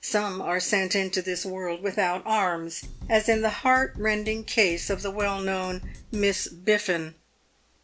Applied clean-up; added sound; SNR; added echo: none; Drum kit; 13 dB; none.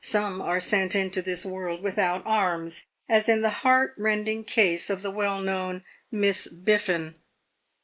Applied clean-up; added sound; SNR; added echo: neural mask model Resemble Enhance denoiser.